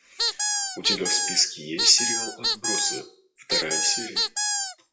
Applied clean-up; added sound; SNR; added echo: classical method WPE with log-MMSE.